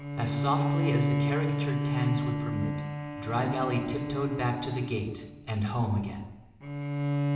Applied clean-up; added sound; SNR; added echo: none; Bowed string instrument; -1 dB; reverberation time 1.2 s.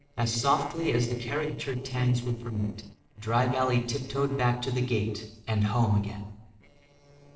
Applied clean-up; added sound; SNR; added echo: neural separator model SepFormer DNS4.